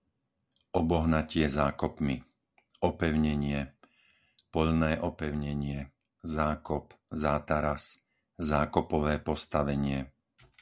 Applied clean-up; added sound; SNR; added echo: none; none; none; none.